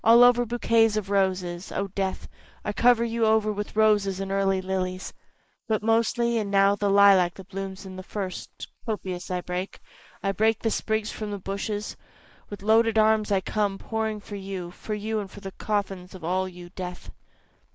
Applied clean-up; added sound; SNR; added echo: neural mask model Resemble Enhance denoiser.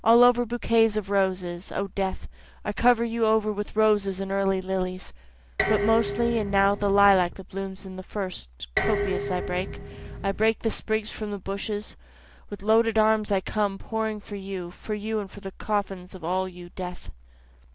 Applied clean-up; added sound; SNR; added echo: none; Dishes, pots, and pans; 7 dB; none.